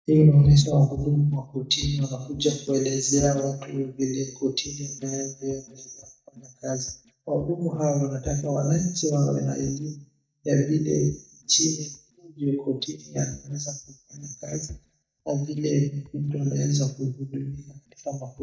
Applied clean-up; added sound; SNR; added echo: neural mask model DeepFilterNet 3.